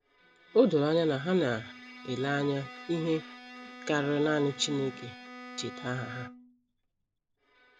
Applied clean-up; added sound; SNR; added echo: none; Bowed string instrument; 16 dB; none.